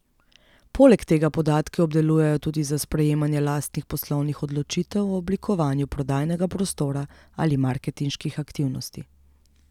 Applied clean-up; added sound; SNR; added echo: none; none; none; none.